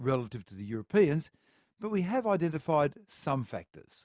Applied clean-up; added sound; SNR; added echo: none; none; none; none.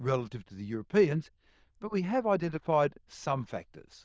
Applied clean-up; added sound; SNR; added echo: neural diffusion model UNIVERSE++.